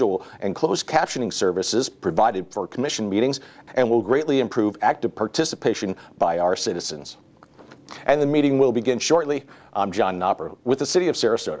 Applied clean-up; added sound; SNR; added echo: none; none; none; none.